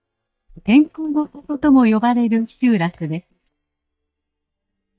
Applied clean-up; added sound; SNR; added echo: neural mask model DeepFilterNet 3.